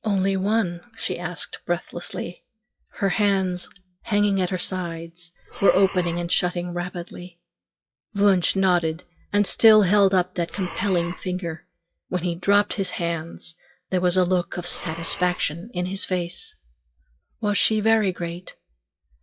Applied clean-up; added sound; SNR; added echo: classical method WPE with log-MMSE.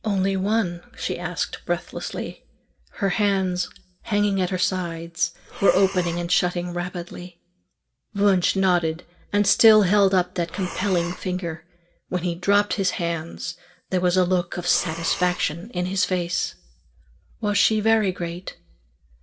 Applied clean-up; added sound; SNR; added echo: none; Breathing; 13 dB; reverberation time 0.2 s.